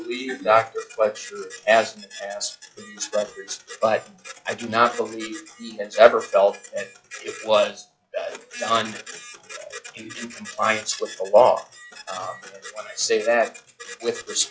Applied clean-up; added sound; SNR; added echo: classical method log-MMSE.